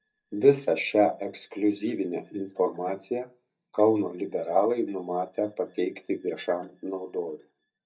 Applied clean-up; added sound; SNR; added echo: neural mask model DeepFilterNet 3.